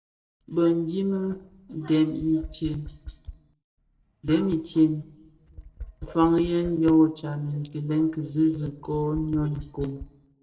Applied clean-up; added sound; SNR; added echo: none; Tap; 19 dB; reverberation time 0.6 s.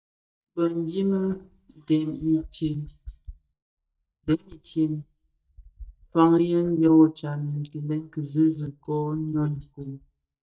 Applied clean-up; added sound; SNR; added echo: neural mask model DeepFilterNet 3.